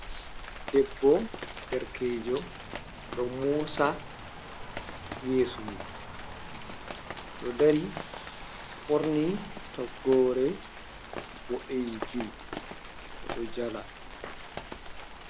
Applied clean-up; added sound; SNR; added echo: none; Rain; 9 dB; none.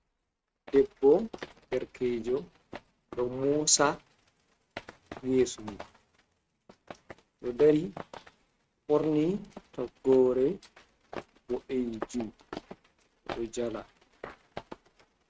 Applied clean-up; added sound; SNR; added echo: neural mask model RNNoise.